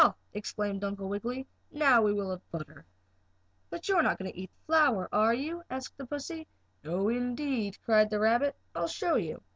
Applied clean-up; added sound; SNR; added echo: none; none; none; none.